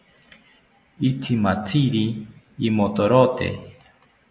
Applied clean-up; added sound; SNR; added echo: none; none; none; none.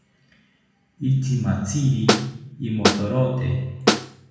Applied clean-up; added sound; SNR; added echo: none; Snare drum; -2 dB; reverberation time 1.0 s.